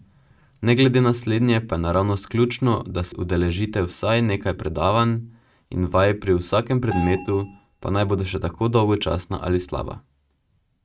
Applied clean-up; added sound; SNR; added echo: neural mask model RNNoise.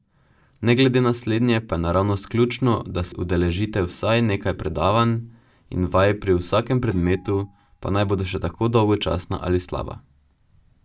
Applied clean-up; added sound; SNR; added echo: neural mask model DeepFilterNet 3.